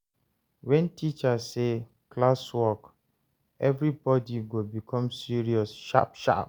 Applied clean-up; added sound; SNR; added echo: none; none; none; none.